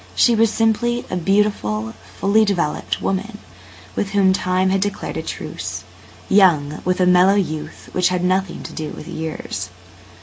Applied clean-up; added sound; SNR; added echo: none; none; none; none.